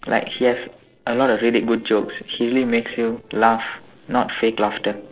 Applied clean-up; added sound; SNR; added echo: neural separator model SepFormer DNS4.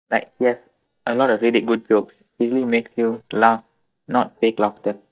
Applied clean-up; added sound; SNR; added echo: neural mask model DeepFilterNet 3.